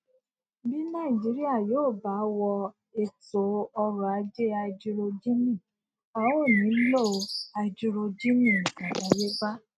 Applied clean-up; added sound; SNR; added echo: neural mask model RNNoise.